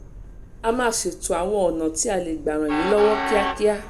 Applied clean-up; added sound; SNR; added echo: none; Train; 8 dB; none.